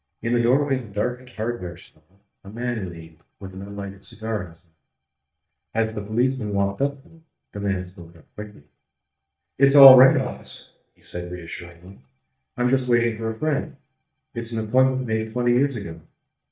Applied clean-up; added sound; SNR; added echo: neural mask model DeepFilterNet 3.